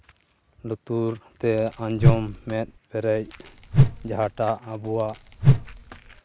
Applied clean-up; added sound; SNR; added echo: none; Whoosh, swoosh, swish; -5 dB; none.